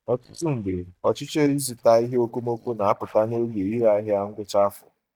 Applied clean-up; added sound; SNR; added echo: neural mask model DeepFilterNet 3.